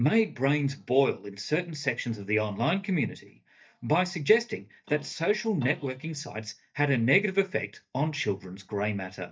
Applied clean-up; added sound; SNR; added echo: neural mask model DeepFilterNet 3.